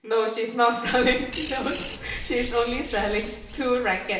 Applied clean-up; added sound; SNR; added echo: none; Bird; 9 dB; reverberation time 1.1 s.